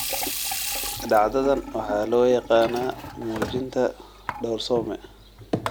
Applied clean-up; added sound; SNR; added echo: none; Sink (filling or washing) / Water tap, faucet; 8 dB; none.